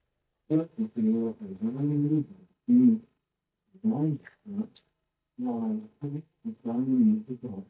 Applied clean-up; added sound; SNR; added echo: neural mask model DeepFilterNet 3.